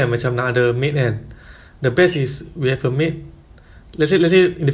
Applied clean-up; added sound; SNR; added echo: none; none; none; none.